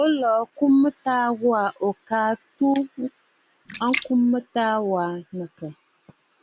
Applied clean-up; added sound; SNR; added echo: none; Splash, splatter; 13 dB; none.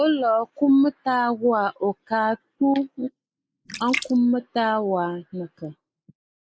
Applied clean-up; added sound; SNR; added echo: neural mask model Resemble Enhance denoiser.